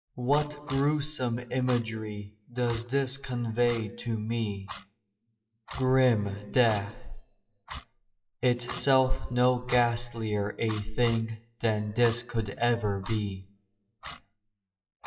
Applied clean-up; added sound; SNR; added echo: classical method WPE with log-MMSE.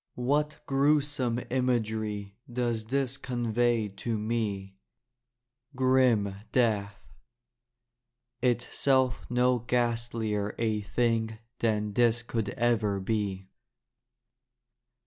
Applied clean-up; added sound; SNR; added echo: none; none; none; none.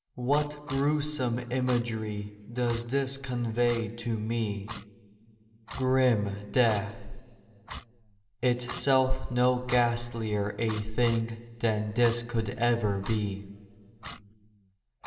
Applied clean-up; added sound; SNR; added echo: none; Clock; 17 dB; reverberation time 1.9 s.